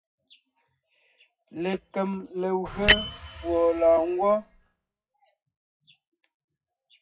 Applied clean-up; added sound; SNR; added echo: classical method WPE with log-MMSE.